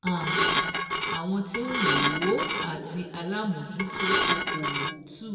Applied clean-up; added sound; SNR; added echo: none; Dishes, pots, and pans / Glass; -5 dB; reverberation time 2.3 s.